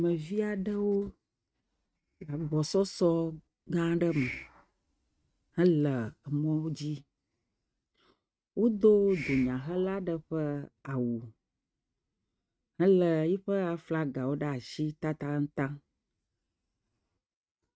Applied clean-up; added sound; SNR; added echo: neural mask model RNNoise.